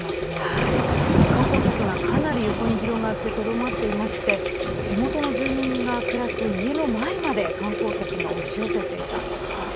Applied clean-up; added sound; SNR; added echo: none; Thunder / Rain + Water tap, faucet; -3 dB; none.